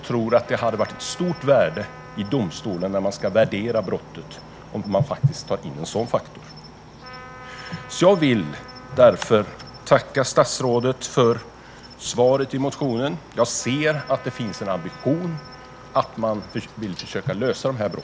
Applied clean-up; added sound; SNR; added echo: none; Trumpet + Cricket; 18 dB; none.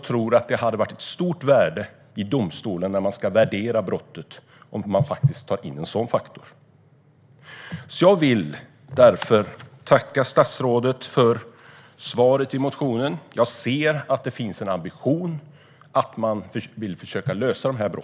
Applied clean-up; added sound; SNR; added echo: none; none; none; none.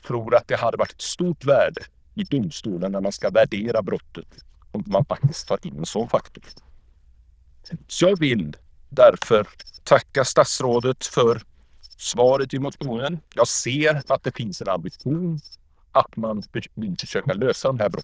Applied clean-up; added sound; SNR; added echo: neural diffusion model UNIVERSE++.